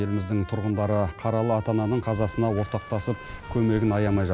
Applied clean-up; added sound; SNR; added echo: none; Trumpet; 18 dB; none.